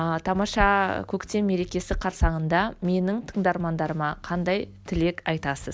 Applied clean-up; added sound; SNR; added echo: none; none; none; none.